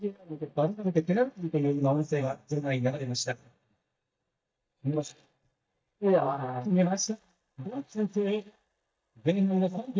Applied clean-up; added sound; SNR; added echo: neural mask model DeepFilterNet 3.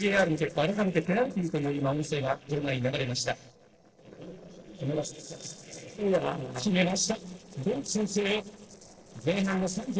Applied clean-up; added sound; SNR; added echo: neural separator model SepFormer DNS4.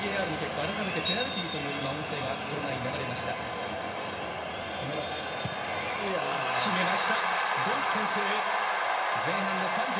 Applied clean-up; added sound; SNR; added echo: none; Sink (filling or washing) / Water tap, faucet / Splash, splatter; 15 dB; reverberation time 1.7 s.